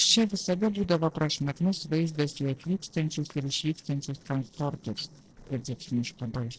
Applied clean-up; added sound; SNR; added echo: neural separator model SepFormer DNS4.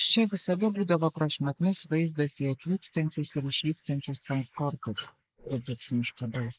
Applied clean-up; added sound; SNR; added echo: neural mask model Resemble Enhance denoiser.